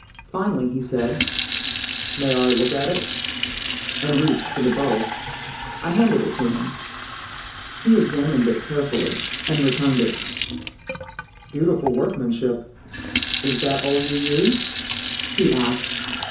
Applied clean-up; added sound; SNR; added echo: none; Fill (with liquid) / Sink (filling or washing); 6 dB; reverberation time 0.6 s.